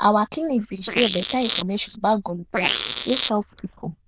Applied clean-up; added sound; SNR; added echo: neural diffusion model UNIVERSE++.